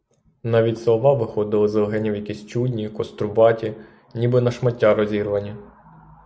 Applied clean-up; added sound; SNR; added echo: none; none; none; none.